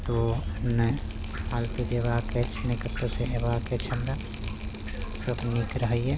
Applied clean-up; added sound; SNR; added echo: none; Drip; 2 dB; none.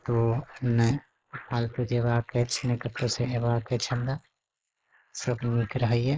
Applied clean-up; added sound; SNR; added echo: neural mask model Resemble Enhance denoiser.